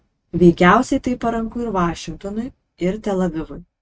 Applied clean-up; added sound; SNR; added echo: neural mask model RNNoise.